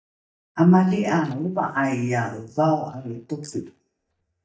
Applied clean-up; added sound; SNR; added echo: neural mask model DeepFilterNet 3.